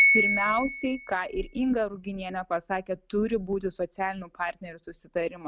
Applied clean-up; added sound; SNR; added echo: none; Piano; 1 dB; none.